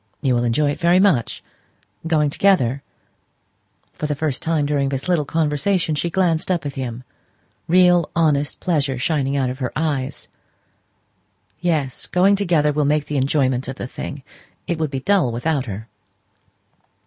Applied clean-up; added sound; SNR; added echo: none; none; none; none.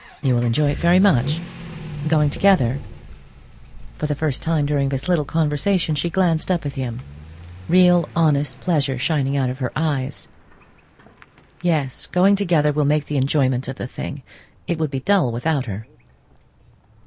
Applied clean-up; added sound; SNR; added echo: none; Accelerating, revving, vroom / Vehicle; 15 dB; none.